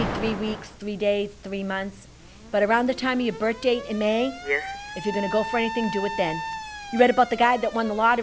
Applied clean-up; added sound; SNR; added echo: none; Alarm; 11 dB; none.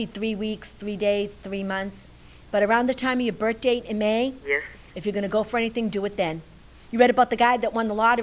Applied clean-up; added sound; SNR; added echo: none; none; none; none.